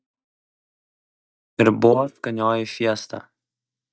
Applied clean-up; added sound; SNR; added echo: neural mask model DeepFilterNet 3.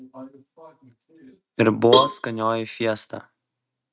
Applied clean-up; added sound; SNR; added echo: neural mask model RNNoise.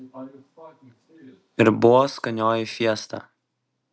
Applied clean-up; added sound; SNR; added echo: none; none; none; none.